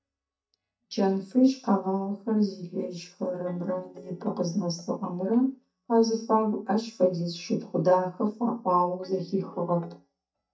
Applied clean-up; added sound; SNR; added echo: neural mask model DeepFilterNet 3.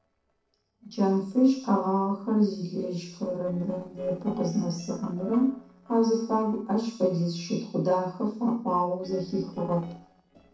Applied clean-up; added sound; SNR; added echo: neural separator model SepFormer DNS4.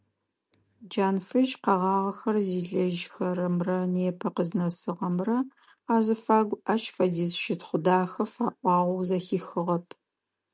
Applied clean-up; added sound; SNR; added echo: none; none; none; none.